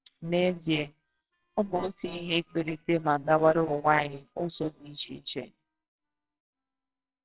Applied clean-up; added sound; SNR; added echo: neural separator model SepFormer WHAMR!.